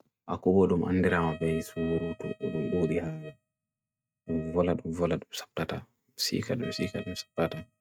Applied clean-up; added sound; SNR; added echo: neural mask model RNNoise.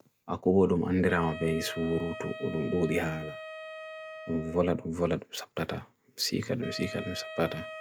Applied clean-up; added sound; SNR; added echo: none; Wind instrument, woodwind instrument; 13 dB; none.